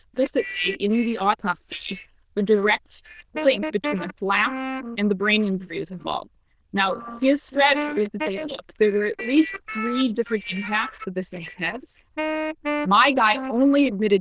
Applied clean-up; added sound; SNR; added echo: neural diffusion model UNIVERSE++.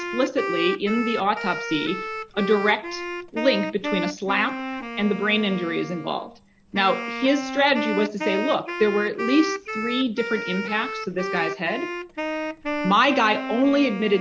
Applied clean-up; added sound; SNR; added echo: none; Wind instrument, woodwind instrument; 6 dB; none.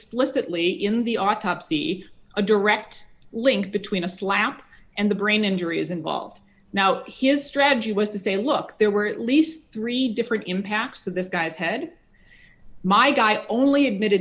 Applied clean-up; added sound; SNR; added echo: none; none; none; none.